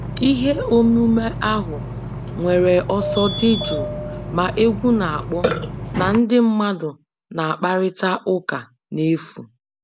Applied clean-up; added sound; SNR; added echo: none; Burping, eructation; 8 dB; none.